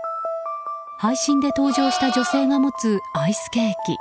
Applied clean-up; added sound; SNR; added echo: none; Livestock, farm animals, working animals; 7 dB; none.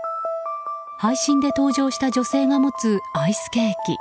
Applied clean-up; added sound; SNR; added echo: none; none; none; none.